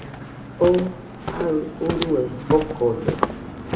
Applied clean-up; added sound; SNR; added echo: none; Walk, footsteps; 5 dB; reverberation time 0.6 s.